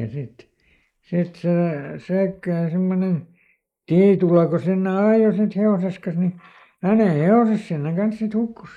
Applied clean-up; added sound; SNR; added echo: neural mask model Resemble Enhance denoiser.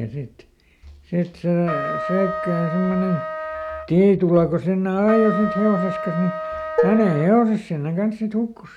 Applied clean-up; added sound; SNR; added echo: none; Dishes, pots, and pans + Trumpet; 6 dB; none.